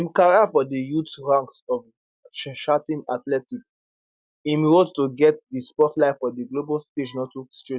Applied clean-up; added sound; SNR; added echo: none; none; none; none.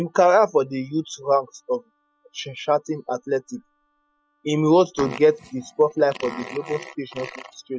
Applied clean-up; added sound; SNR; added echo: classical method spectral subtraction.